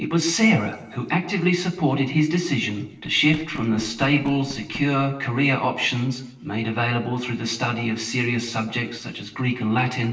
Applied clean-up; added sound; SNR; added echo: none; Knock; 18 dB; reverberation time 0.8 s.